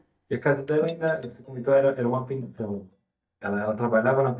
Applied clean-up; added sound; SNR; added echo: neural mask model DeepFilterNet 3.